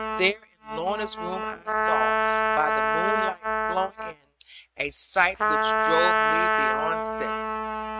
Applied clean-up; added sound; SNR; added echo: neural mask model RNNoise.